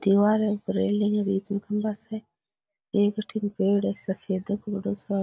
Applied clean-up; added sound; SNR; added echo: none; none; none; none.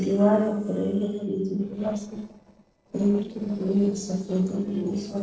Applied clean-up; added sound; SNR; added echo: neural separator model SepFormer DNS4.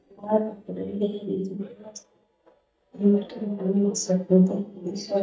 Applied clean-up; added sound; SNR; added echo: neural mask model DeepFilterNet 3.